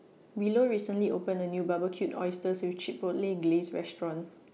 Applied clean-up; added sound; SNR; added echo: none; none; none; none.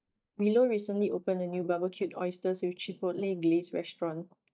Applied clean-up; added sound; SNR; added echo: neural mask model DeepFilterNet 3.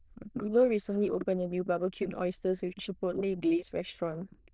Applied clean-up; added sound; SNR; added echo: neural diffusion model UNIVERSE++.